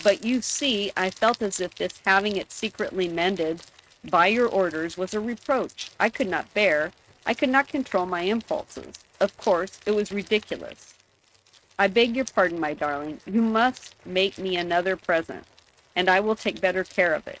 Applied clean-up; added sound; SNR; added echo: neural mask model RNNoise.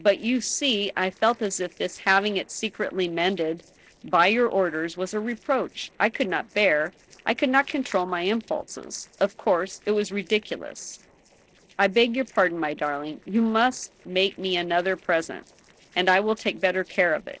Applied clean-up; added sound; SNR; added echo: neural separator model SepFormer DNS4.